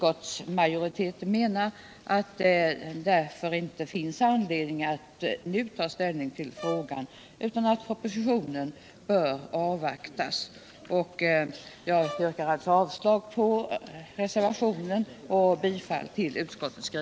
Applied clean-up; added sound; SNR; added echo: none; Brass instrument; 15 dB; none.